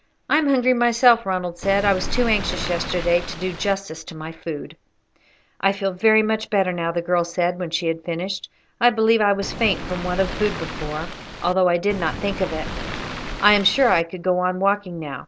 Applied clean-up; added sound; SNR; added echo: none; Waves, surf; 8 dB; none.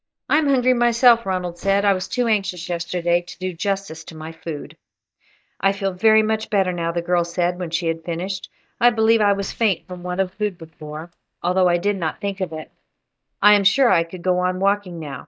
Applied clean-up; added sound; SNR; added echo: neural mask model DeepFilterNet 3.